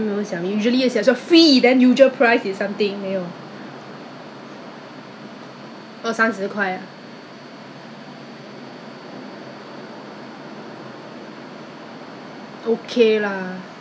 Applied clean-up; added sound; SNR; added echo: none; none; none; none.